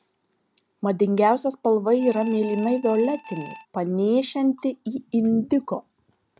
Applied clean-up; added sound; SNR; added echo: none; Alarm; 16 dB; none.